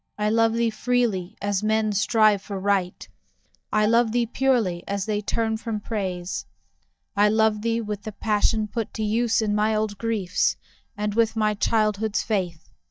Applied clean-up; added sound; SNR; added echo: neural mask model DeepFilterNet 3.